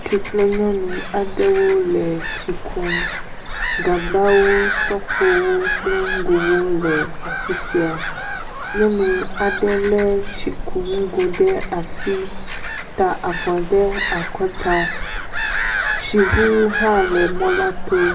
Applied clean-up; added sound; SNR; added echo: none; Gull, seagull / Bird vocalization, bird call, bird song; 4 dB; reverberation time 1.7 s.